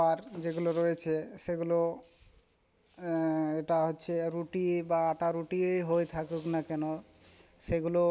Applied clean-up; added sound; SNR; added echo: none; none; none; none.